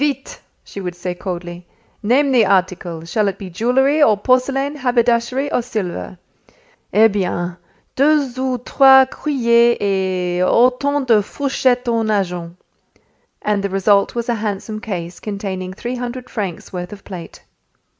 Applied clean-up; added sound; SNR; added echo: none; none; none; none.